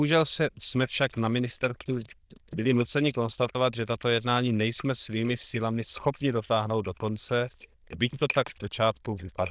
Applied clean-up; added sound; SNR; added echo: neural diffusion model UNIVERSE++.